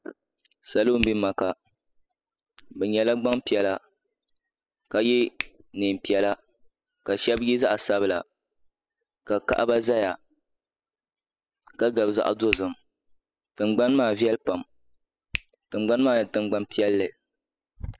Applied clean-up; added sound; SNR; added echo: classical method spectral subtraction.